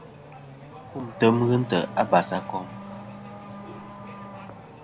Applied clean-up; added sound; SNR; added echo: none; Race car, auto racing / Accelerating, revving, vroom; 13 dB; none.